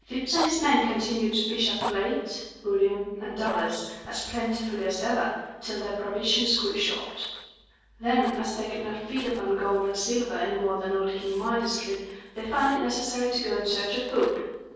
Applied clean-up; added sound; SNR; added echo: neural separator model SepFormer DNS4.